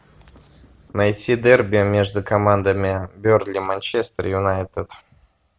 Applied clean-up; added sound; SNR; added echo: none; none; none; none.